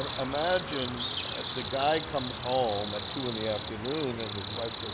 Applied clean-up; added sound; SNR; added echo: none; Cricket; 4 dB; none.